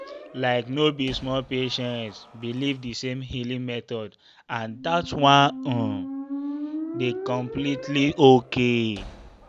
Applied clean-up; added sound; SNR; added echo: none; Squeak; 12 dB; none.